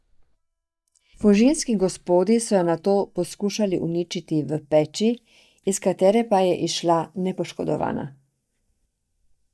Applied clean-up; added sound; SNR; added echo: neural mask model DeepFilterNet 3.